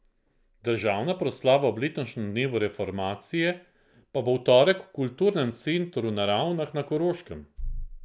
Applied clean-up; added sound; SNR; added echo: none; none; none; none.